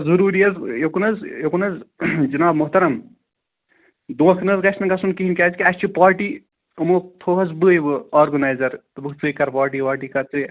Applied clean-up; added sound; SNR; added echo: none; none; none; none.